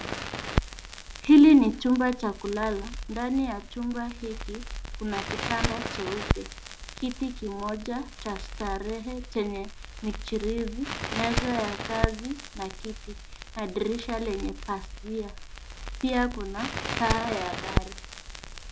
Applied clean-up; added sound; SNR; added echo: none; Crackle; 6 dB; none.